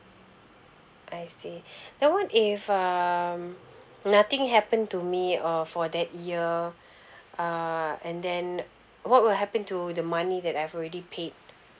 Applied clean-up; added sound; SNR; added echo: none; none; none; none.